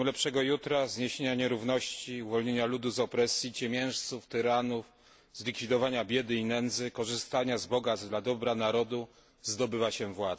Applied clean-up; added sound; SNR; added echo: none; none; none; none.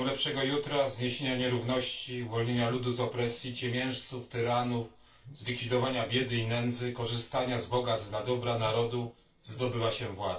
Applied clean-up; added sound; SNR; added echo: neural separator model SepFormer DNS4.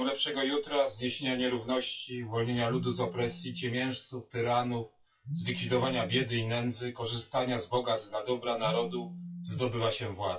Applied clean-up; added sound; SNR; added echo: classical method WPE with log-MMSE.